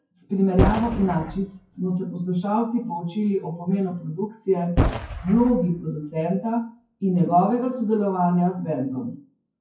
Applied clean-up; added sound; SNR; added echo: classical method WPE with log-MMSE.